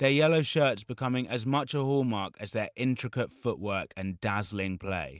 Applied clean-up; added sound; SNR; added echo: none; none; none; none.